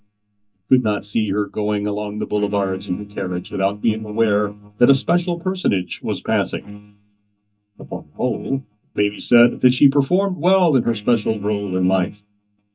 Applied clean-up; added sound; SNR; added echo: neural mask model DeepFilterNet 3.